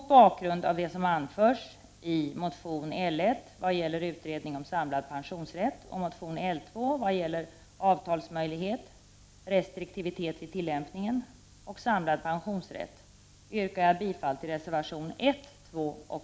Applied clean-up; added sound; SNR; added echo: none; none; none; none.